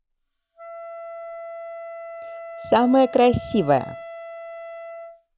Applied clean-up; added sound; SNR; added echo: none; Wind instrument, woodwind instrument; 13 dB; none.